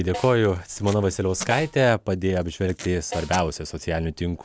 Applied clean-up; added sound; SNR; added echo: none; Snare drum + Packing tape, duct tape; 15 dB; none.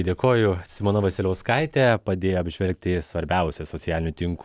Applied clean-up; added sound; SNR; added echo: none; none; none; none.